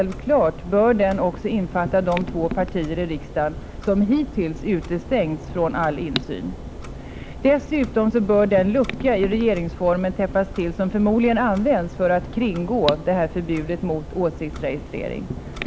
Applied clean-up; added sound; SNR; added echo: none; Clock; 11 dB; none.